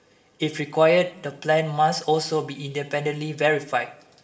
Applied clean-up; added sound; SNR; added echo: none; none; none; reverberation time 0.6 s.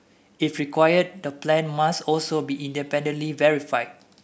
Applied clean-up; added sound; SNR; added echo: none; none; none; none.